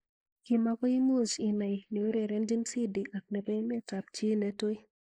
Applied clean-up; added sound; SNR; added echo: neural mask model Resemble Enhance denoiser.